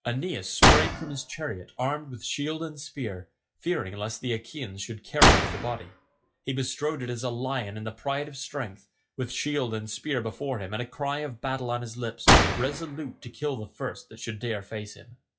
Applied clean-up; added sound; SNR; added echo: classical method log-MMSE.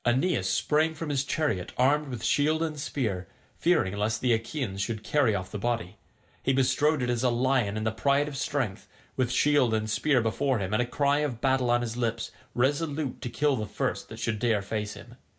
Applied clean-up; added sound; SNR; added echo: none; none; none; none.